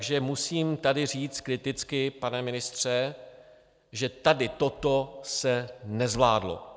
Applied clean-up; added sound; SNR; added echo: none; none; none; none.